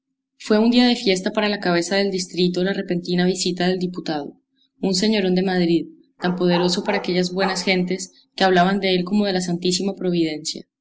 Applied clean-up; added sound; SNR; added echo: none; Bark; 13 dB; none.